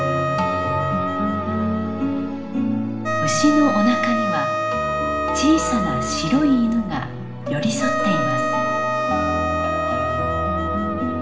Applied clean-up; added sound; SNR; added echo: none; Wind instrument, woodwind instrument; 1 dB; reverberation time 0.8 s.